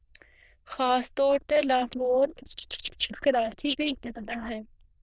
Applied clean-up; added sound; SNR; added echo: neural diffusion model UNIVERSE++.